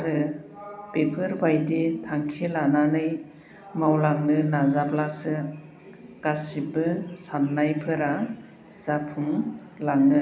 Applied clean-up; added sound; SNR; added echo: none; none; none; none.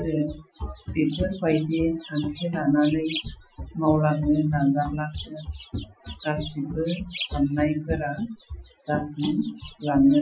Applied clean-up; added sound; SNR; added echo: classical method Wiener filter.